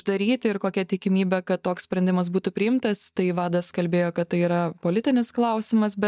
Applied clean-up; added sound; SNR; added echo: neural mask model DeepFilterNet 3.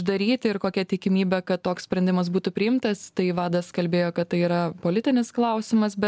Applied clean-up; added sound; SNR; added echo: none; none; none; none.